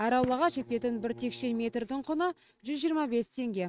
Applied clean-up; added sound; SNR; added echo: neural mask model RNNoise.